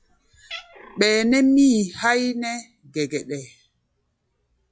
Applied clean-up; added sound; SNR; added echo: classical method log-MMSE.